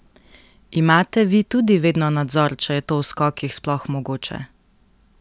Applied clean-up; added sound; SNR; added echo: none; none; none; none.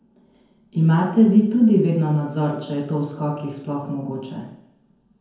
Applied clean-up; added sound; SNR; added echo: none; none; none; reverberation time 0.9 s.